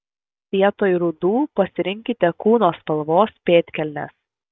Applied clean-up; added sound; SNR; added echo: none; none; none; none.